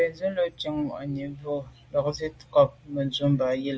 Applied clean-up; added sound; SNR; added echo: none; none; none; none.